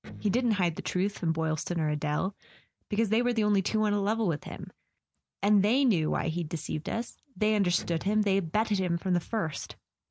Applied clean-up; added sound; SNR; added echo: none; Electric guitar; 18 dB; none.